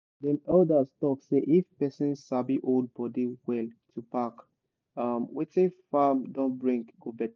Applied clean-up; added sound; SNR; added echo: none; none; none; none.